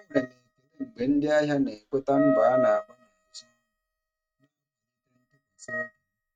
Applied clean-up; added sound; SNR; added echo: neural mask model RNNoise.